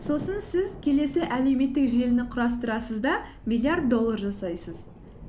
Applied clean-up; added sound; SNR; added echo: none; Thunder; 15 dB; none.